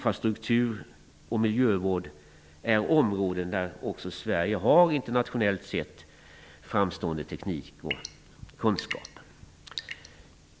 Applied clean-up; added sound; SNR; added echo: none; Drip / Sink (filling or washing) / Water tap, faucet / Water; 13 dB; none.